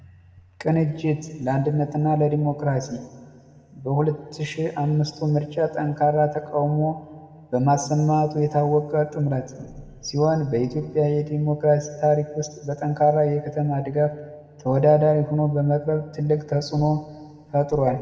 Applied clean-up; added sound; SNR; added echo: none; none; none; reverberation time 1.6 s.